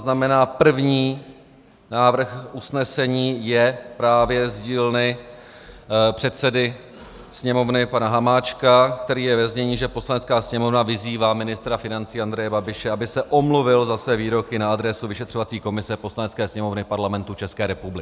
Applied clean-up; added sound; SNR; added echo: none; none; none; none.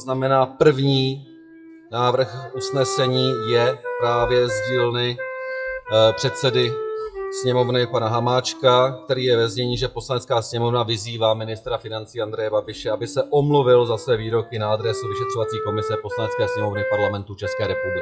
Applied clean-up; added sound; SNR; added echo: classical method WPE with log-MMSE.